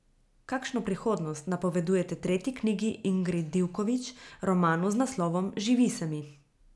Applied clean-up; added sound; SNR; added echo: none; none; none; none.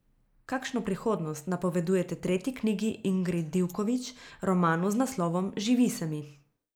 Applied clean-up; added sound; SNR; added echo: neural mask model Resemble Enhance denoiser.